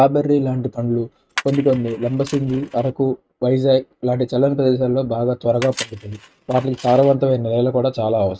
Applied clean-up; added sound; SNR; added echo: neural mask model RNNoise.